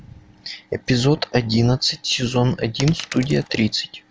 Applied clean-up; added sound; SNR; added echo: none; Coin (dropping); 15 dB; none.